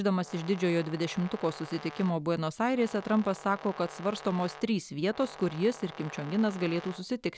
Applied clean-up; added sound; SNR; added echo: none; Brass instrument; 17 dB; none.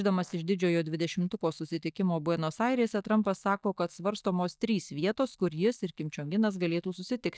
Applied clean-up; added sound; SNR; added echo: neural mask model DeepFilterNet 3.